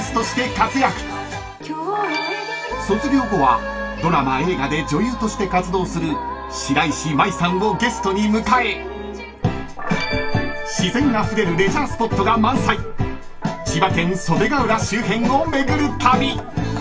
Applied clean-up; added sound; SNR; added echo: none; none; none; reverberation time 0.2 s.